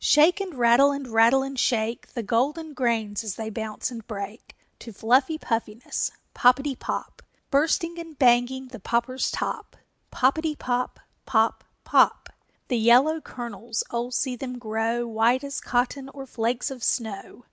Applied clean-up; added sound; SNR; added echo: none; none; none; none.